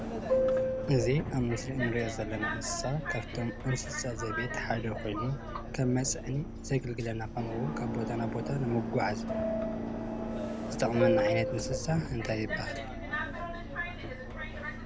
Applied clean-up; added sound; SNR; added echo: none; Subway, metro, underground; 0 dB; none.